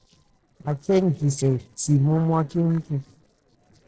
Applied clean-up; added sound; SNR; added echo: neural separator model SepFormer DNS4.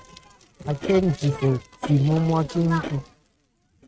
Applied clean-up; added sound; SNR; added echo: neural mask model RNNoise.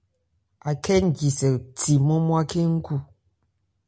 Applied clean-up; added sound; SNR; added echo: none; none; none; none.